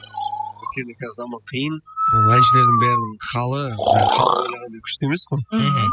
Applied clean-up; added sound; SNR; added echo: classical method spectral subtraction.